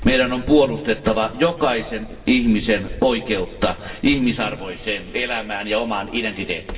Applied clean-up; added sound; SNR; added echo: none; Sliding door; 16 dB; reverberation time 1.7 s.